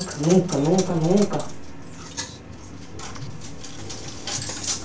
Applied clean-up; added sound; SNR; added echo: none; Coin (dropping); 10 dB; reverberation time 0.3 s.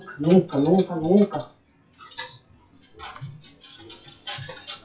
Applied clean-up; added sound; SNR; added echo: classical method WPE with log-MMSE.